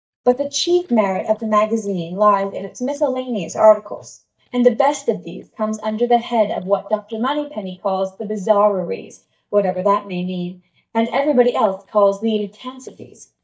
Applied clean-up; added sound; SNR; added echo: neural mask model DeepFilterNet 3.